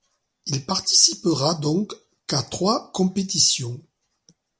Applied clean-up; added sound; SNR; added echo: none; none; none; none.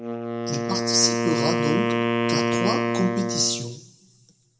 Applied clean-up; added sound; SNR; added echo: none; Wind instrument, woodwind instrument; -2 dB; reverberation time 0.9 s.